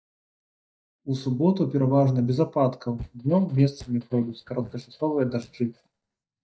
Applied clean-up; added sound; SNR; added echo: neural mask model DeepFilterNet 3.